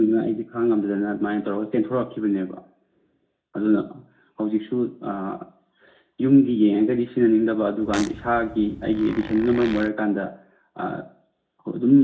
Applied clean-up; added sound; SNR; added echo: none; Fart; 13 dB; reverberation time 0.4 s.